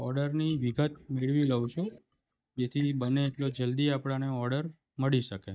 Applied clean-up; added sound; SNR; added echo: neural mask model DeepFilterNet 3.